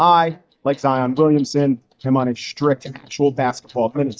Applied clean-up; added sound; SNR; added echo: neural mask model DeepFilterNet 3.